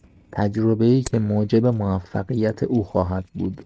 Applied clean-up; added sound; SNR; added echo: neural mask model RNNoise.